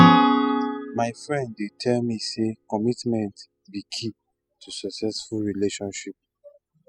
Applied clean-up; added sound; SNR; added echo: classical method spectral subtraction.